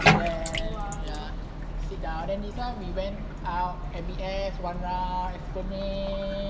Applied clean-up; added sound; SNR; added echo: none; Bathtub (filling or washing); 2 dB; none.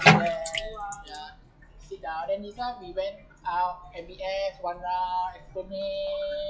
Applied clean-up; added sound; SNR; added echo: classical method log-MMSE.